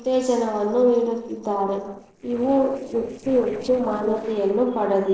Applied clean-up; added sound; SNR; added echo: neural separator model SepFormer DNS4.